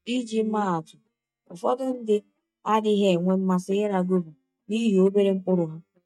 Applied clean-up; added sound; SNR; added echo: neural mask model DeepFilterNet 3.